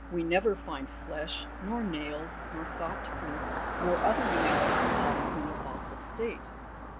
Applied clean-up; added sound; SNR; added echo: none; Car passing by; -1 dB; none.